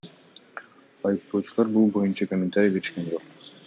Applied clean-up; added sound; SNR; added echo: none; none; none; none.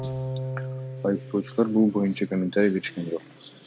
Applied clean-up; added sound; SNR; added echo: none; Bowed string instrument; 10 dB; none.